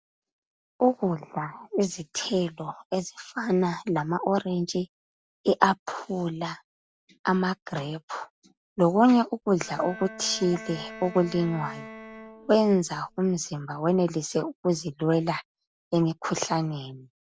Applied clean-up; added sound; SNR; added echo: none; Bowed string instrument; 16 dB; none.